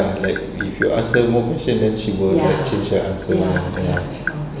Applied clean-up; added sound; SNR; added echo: none; Tap; 13 dB; none.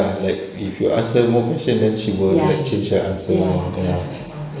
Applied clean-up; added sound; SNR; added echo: neural mask model Resemble Enhance denoiser.